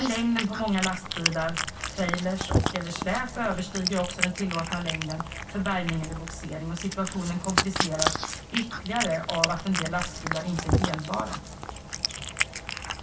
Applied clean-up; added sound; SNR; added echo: none; Cat; 1 dB; reverberation time 0.1 s.